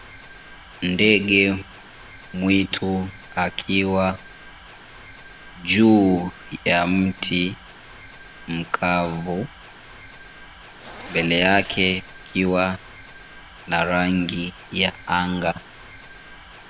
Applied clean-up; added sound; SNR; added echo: none; Mechanisms + Zipper (clothing); 18 dB; none.